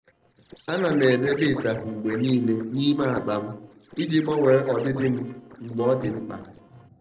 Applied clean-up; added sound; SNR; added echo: neural separator model SepFormer DNS4.